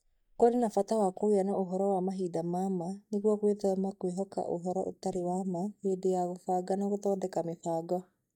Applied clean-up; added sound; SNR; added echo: neural mask model DeepFilterNet 3.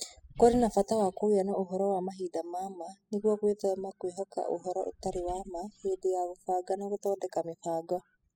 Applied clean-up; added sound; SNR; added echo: classical method spectral subtraction.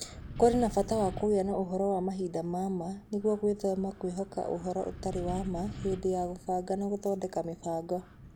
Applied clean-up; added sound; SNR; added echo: none; Wind; 13 dB; none.